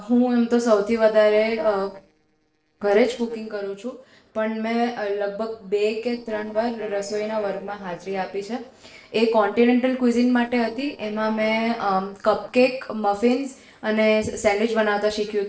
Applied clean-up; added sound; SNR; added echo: neural separator model SepFormer DNS4.